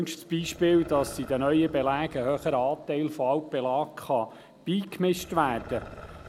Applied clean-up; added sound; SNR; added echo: none; Growling; 19 dB; none.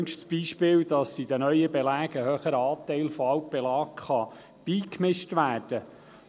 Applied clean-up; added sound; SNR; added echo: none; none; none; none.